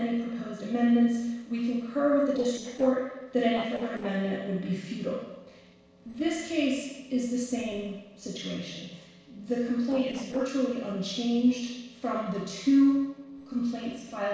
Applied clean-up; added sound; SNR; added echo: neural separator model SepFormer DNS4.